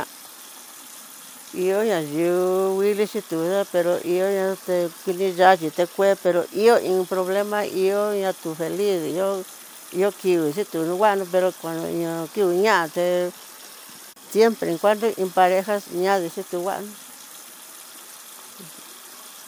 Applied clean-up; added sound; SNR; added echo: none; Water tap, faucet; 19 dB; none.